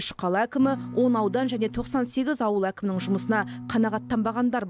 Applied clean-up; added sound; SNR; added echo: none; Acoustic guitar / Strum; 12 dB; none.